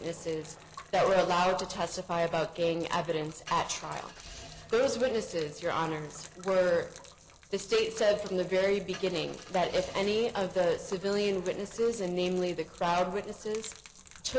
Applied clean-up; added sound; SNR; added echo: none; Gurgling / Liquid + Engine starting / Car; 19 dB; none.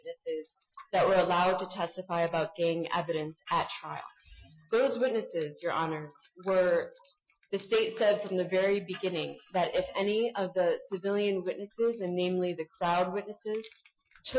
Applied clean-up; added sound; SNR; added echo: classical method Wiener filter.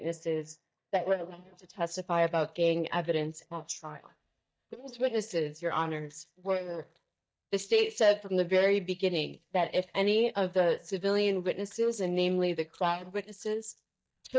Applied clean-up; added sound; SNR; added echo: neural mask model DeepFilterNet 3.